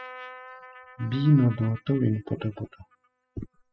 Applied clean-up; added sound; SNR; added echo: classical method spectral subtraction.